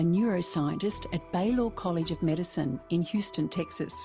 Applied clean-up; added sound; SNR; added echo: none; none; none; none.